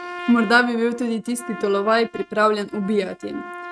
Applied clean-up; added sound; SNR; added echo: neural mask model RNNoise.